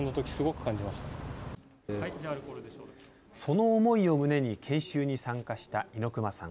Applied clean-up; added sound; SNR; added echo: none; none; none; none.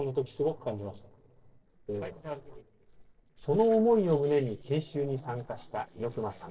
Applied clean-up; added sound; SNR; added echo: neural separator model SepFormer DNS4.